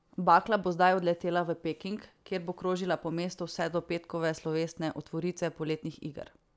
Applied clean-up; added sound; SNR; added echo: none; none; none; none.